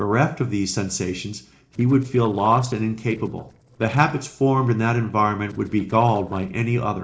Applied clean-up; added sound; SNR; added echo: neural separator model SepFormer DNS4.